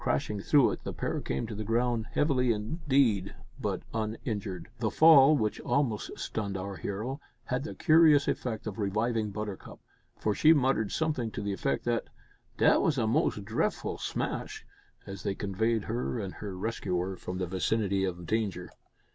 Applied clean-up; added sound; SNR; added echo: none; none; none; none.